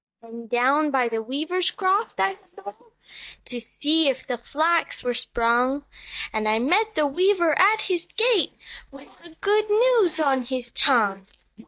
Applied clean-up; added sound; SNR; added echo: neural mask model DeepFilterNet 3.